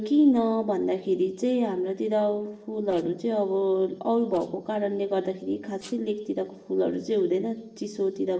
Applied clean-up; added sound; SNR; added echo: neural separator model SepFormer DNS4.